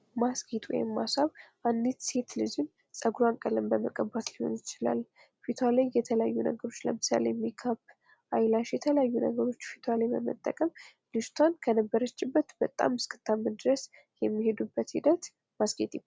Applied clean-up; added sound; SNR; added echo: none; none; none; none.